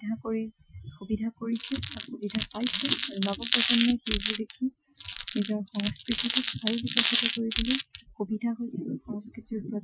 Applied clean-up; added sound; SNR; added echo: classical method Wiener filter.